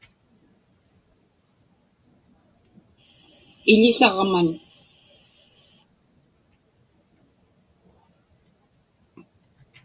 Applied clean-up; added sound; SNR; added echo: none; none; none; none.